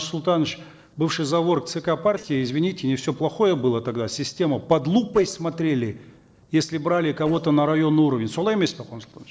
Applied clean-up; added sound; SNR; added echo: neural separator model SepFormer DNS4.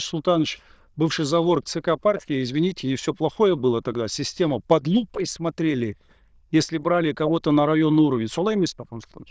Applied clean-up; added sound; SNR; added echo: neural diffusion model UNIVERSE++.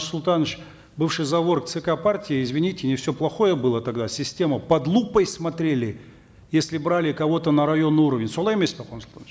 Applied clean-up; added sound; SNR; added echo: none; none; none; none.